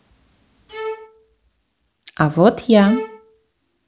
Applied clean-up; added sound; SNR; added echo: none; Bowed string instrument; 12 dB; none.